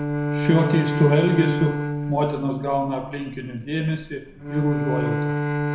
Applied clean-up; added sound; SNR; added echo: none; Bowed string instrument; 2 dB; reverberation time 0.6 s.